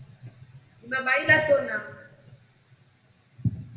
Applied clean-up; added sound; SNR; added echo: none; none; none; reverberation time 0.9 s.